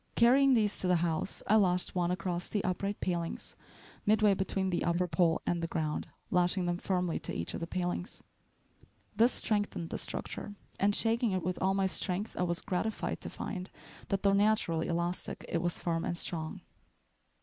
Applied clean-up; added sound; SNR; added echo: neural mask model Resemble Enhance denoiser.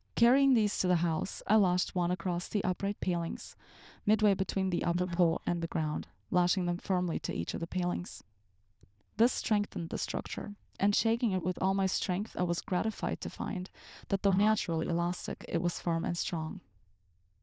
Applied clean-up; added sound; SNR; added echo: neural diffusion model UNIVERSE++.